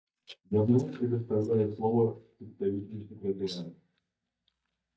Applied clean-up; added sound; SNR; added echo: neural mask model DeepFilterNet 3.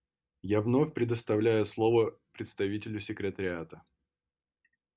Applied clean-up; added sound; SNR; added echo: none; none; none; none.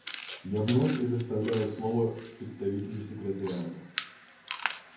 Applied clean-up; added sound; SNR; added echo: none; Chewing, mastication; 7 dB; reverberation time 0.9 s.